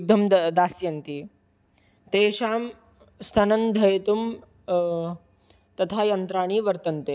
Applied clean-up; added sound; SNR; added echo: none; none; none; none.